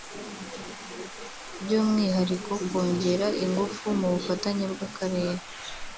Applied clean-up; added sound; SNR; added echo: none; Bathtub (filling or washing); 13 dB; none.